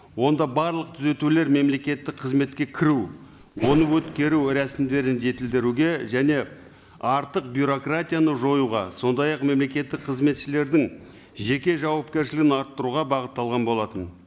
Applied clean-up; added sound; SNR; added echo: neural mask model Resemble Enhance denoiser.